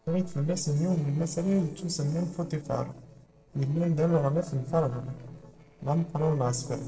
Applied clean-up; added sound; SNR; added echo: neural separator model SepFormer DNS4.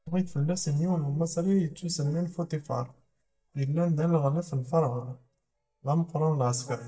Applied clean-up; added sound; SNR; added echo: neural mask model DeepFilterNet 3.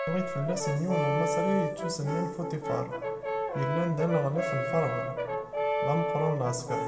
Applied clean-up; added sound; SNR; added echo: none; Brass instrument; 0 dB; reverberation time 1.7 s.